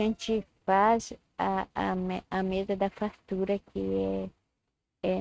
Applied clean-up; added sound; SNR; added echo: neural mask model RNNoise.